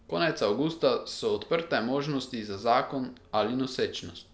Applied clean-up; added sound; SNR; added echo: none; none; none; none.